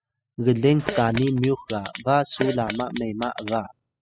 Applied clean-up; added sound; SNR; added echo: classical method spectral subtraction.